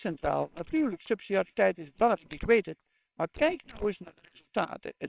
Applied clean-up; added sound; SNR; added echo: neural separator model SepFormer WHAMR!.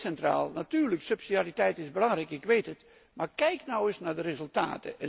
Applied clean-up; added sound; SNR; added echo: none; none; none; none.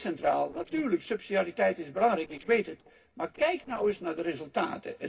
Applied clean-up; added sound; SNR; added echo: neural separator model SepFormer DNS4.